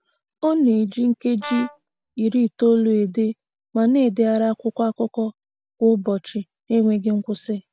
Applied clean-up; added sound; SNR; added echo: none; Brass instrument; 15 dB; none.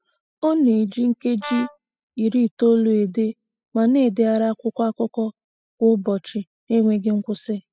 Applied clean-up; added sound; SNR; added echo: classical method spectral subtraction.